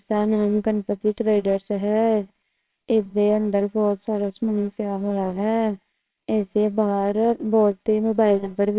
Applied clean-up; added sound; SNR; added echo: neural separator model SepFormer WHAMR!.